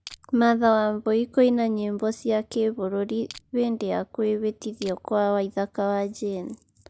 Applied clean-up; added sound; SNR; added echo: none; Crushing; 20 dB; none.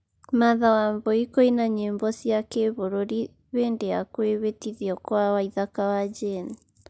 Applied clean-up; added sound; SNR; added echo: none; none; none; none.